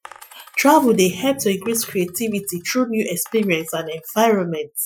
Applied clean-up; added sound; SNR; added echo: classical method Wiener filter.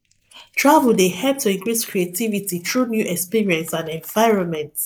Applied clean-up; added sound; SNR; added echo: neural mask model Resemble Enhance denoiser.